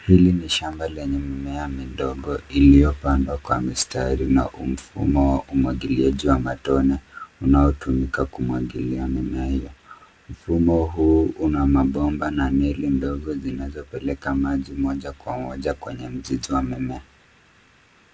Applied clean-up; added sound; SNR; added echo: none; none; none; none.